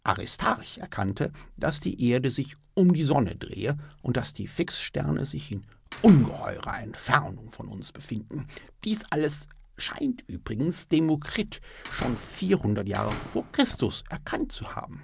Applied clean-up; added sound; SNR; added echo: none; Slam; 12 dB; none.